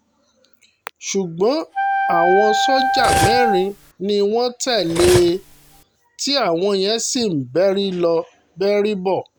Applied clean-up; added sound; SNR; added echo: none; Wind instrument, woodwind instrument + Cutlery, silverware; 1 dB; none.